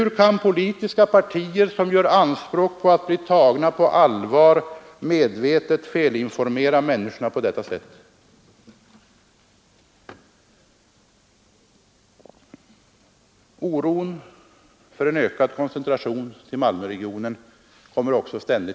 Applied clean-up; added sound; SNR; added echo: none; none; none; none.